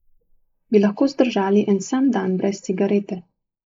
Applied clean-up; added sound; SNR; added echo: neural mask model Resemble Enhance denoiser.